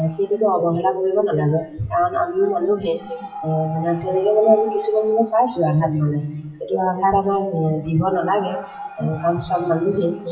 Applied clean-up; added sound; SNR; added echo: classical method WPE with log-MMSE.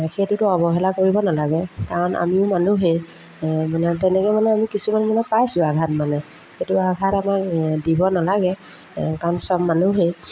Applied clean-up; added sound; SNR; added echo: none; none; none; none.